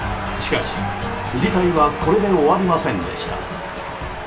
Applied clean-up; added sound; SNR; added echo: none; none; none; reverberation time 2.8 s.